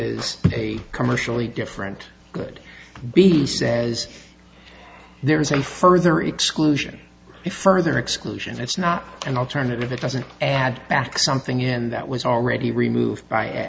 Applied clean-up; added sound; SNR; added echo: none; none; none; none.